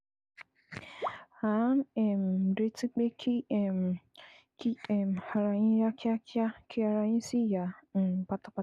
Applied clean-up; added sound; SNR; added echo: none; none; none; none.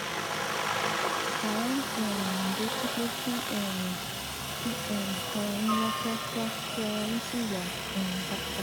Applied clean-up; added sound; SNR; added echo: none; Aircraft; -1 dB; none.